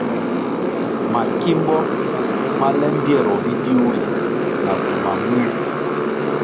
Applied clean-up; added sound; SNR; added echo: none; Motorcycle; -3 dB; none.